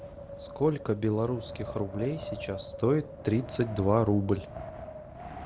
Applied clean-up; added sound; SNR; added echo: none; Wind; 12 dB; none.